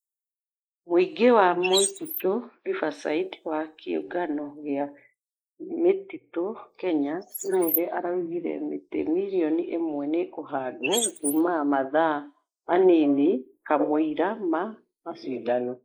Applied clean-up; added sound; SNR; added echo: neural mask model Resemble Enhance denoiser.